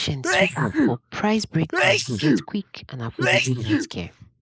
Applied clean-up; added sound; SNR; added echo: neural mask model Resemble Enhance denoiser.